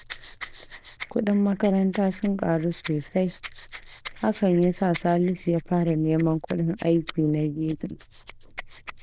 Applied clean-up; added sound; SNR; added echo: neural diffusion model UNIVERSE++.